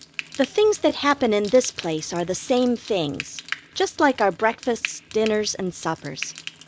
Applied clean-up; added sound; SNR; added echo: none; Frying (food); 16 dB; none.